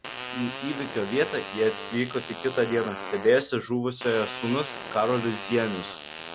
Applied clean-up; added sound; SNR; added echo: none; Fart; 10 dB; none.